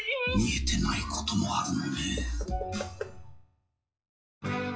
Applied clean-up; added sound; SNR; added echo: classical method WPE with log-MMSE.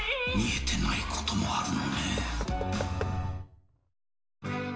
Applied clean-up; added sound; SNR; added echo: none; Knock / Wood; 13 dB; reverberation time 0.4 s.